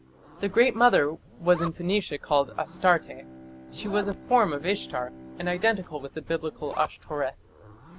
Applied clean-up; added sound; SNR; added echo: none; Zipper (clothing) + Bowed string instrument; 17 dB; none.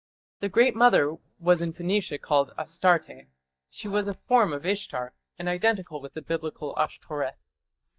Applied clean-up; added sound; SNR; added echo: neural mask model DeepFilterNet 3.